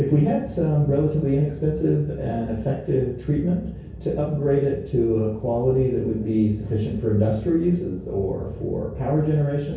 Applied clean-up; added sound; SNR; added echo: none; none; none; reverberation time 0.6 s.